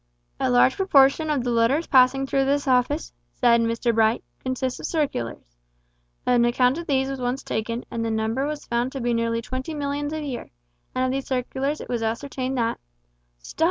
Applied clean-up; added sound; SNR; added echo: none; none; none; none.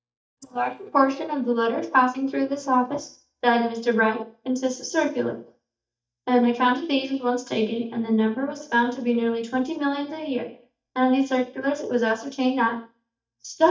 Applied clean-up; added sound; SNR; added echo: neural mask model DeepFilterNet 3.